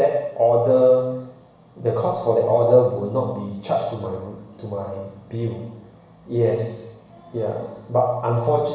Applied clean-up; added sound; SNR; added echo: none; none; none; reverberation time 0.9 s.